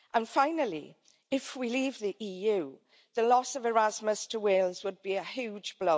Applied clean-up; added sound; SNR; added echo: none; none; none; none.